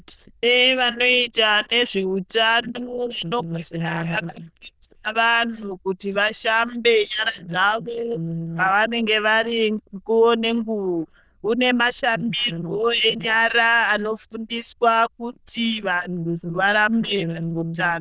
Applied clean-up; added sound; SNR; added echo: neural diffusion model UNIVERSE++.